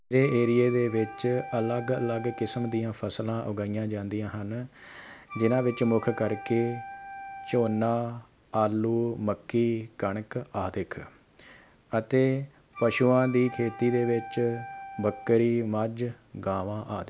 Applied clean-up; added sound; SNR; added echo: none; Wind instrument, woodwind instrument; 14 dB; none.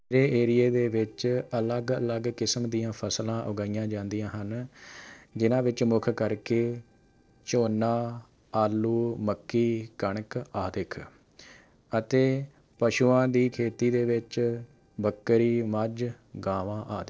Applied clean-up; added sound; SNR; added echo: neural separator model SepFormer DNS4.